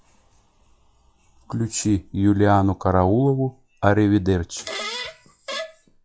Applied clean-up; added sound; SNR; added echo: classical method log-MMSE.